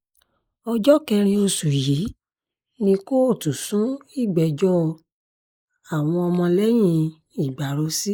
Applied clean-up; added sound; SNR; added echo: neural mask model Resemble Enhance denoiser.